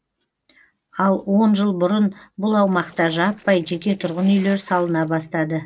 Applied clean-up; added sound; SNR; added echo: neural separator model SepFormer DNS4.